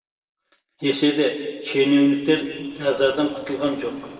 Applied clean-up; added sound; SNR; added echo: neural separator model SepFormer DNS4.